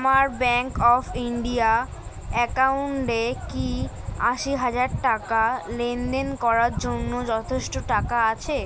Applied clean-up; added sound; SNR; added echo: none; none; none; none.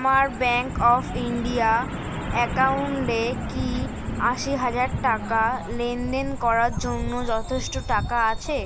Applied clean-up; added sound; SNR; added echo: none; Truck; 8 dB; none.